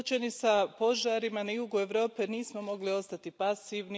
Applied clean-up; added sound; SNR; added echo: none; none; none; none.